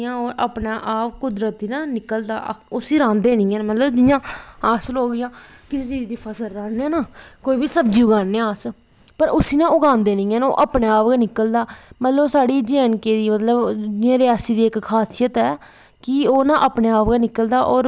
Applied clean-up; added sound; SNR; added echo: none; none; none; none.